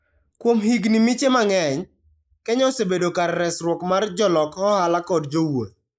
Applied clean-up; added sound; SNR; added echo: neural mask model Resemble Enhance denoiser.